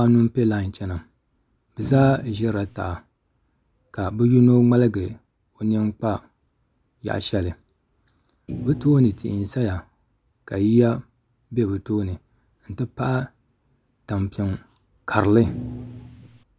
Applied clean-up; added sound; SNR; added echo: none; Thump, thud; 11 dB; none.